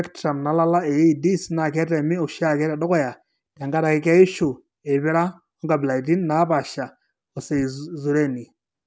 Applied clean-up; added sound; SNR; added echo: none; none; none; none.